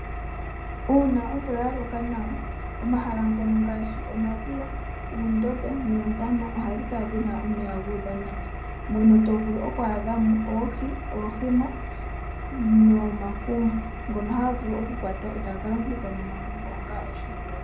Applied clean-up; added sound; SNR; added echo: none; Engine; 6 dB; reverberation time 0.6 s.